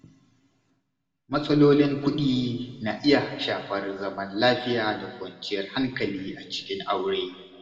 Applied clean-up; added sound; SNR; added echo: none; none; none; reverberation time 1.6 s.